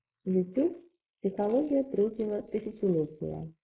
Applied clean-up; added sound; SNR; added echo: neural mask model Resemble Enhance denoiser.